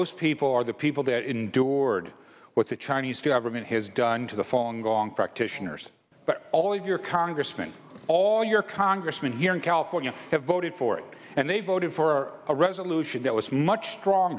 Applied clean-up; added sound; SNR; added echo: none; none; none; none.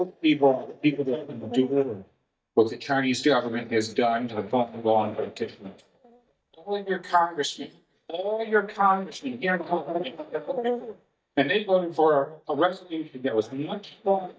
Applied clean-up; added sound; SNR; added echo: neural mask model DeepFilterNet 3.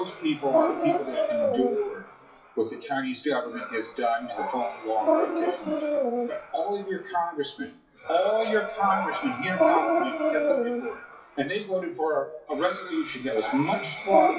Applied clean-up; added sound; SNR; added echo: classical method WPE with log-MMSE.